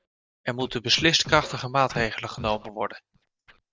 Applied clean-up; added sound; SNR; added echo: neural mask model DeepFilterNet 3.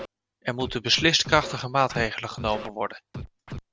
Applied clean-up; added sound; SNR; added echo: none; Scratching (performance technique); 12 dB; none.